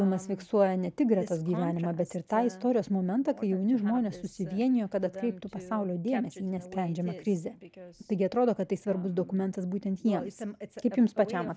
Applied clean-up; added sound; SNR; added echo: none; none; none; none.